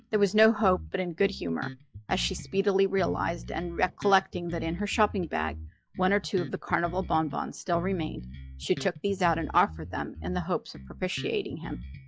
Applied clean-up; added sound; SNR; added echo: classical method log-MMSE.